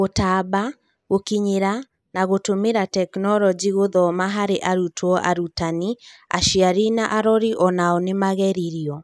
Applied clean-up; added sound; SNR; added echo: neural mask model Resemble Enhance denoiser.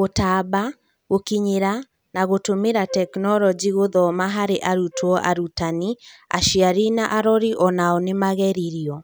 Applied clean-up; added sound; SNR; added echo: none; Wind instrument, woodwind instrument; 15 dB; none.